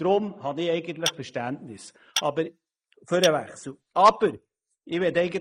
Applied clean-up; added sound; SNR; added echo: neural mask model Resemble Enhance denoiser.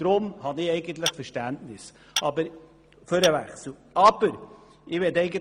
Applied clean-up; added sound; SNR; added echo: none; Tap / Glass; 10 dB; none.